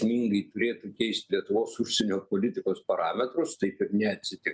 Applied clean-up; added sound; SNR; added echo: none; none; none; none.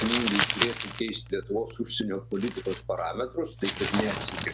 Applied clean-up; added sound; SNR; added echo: none; Crumpling, crinkling; 0 dB; none.